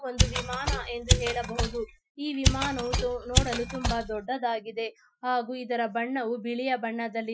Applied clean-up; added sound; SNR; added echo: classical method Wiener filter.